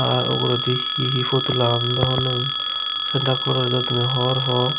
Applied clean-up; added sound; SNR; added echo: none; Telephone; 2 dB; none.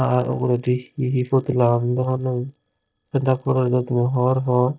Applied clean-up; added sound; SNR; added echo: neural mask model DeepFilterNet 3.